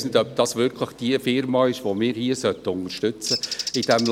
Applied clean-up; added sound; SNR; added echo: none; Bird; 12 dB; none.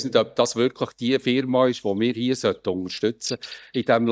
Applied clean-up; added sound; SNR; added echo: neural mask model DeepFilterNet 3.